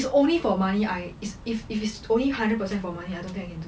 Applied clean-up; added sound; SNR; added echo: none; none; none; none.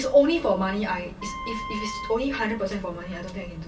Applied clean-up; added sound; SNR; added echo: none; Wind instrument, woodwind instrument; 11 dB; reverberation time 2.9 s.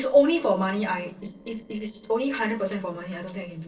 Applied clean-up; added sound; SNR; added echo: neural separator model SepFormer DNS4.